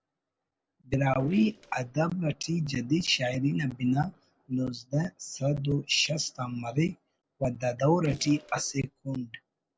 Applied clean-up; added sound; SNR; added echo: neural separator model SepFormer DNS4.